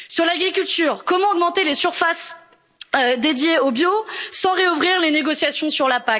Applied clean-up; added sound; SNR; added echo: none; none; none; none.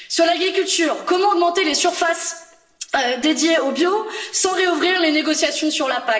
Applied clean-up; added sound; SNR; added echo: none; none; none; reverberation time 0.8 s.